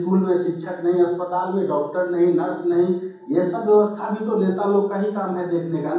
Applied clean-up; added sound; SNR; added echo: none; none; none; reverberation time 1.2 s.